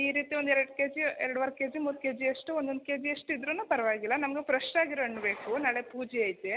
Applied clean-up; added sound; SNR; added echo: none; none; none; none.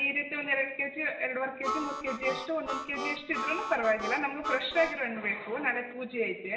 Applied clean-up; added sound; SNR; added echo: none; Harmonica; 5 dB; reverberation time 1.1 s.